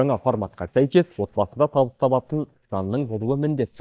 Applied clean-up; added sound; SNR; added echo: neural mask model DeepFilterNet 3.